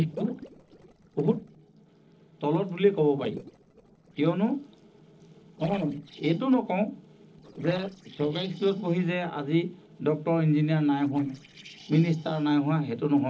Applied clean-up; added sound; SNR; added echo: neural separator model SepFormer DNS4.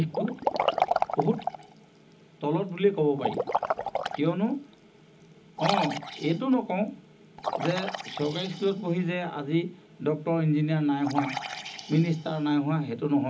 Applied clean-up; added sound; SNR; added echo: none; Liquid; 6 dB; reverberation time 0.4 s.